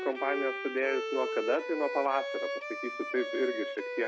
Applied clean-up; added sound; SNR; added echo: none; Bowed string instrument; 4 dB; none.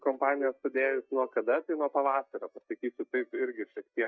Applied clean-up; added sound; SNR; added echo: neural mask model DeepFilterNet 3.